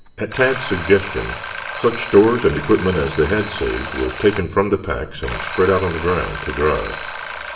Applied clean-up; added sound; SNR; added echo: none; Alarm; 10 dB; reverberation time 0.8 s.